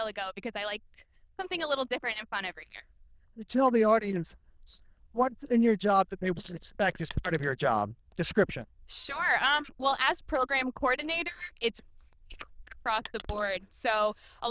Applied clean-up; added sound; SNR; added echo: neural diffusion model UNIVERSE++.